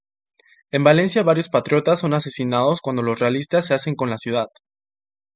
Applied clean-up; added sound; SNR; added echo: none; none; none; none.